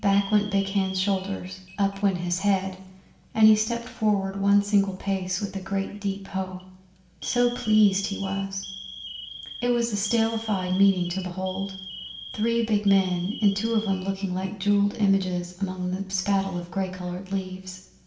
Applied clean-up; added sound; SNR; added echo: none; Alarm; 17 dB; reverberation time 0.7 s.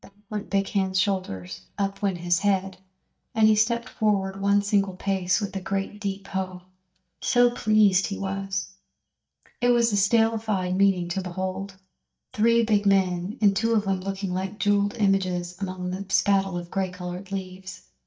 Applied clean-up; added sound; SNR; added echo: neural mask model DeepFilterNet 3.